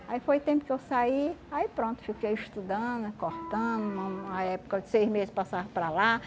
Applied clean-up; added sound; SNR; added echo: none; Electric guitar; 12 dB; none.